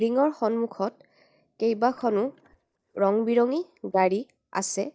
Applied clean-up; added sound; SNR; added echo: neural mask model DeepFilterNet 3.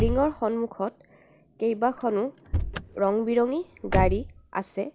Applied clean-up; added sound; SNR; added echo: none; Slam / Car; 6 dB; none.